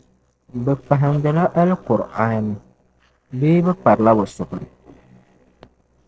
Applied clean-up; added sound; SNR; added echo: neural separator model SepFormer DNS4.